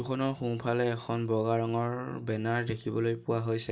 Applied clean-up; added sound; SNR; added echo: none; none; none; none.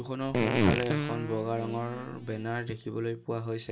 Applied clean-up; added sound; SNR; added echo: none; Fart; -2 dB; none.